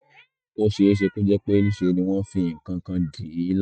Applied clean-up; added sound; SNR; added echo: neural mask model RNNoise.